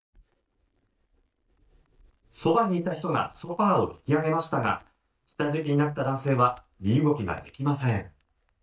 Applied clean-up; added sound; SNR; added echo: neural mask model DeepFilterNet 3.